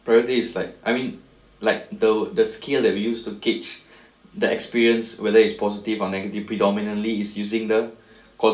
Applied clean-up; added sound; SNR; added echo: none; none; none; reverberation time 0.2 s.